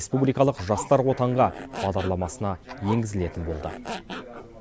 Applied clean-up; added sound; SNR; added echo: none; Zipper (clothing); 13 dB; none.